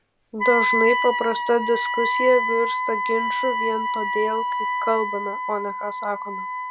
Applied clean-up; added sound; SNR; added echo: none; Wind instrument, woodwind instrument; 0 dB; none.